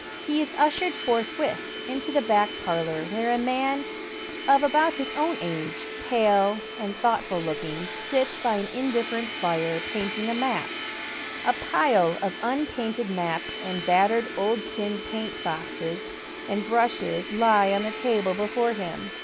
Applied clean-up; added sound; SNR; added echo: none; Domestic sounds, home sounds; 8 dB; none.